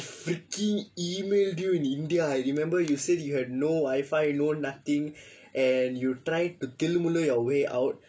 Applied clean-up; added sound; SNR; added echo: none; none; none; none.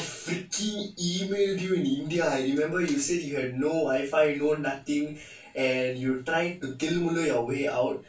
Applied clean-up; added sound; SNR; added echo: none; none; none; reverberation time 0.2 s.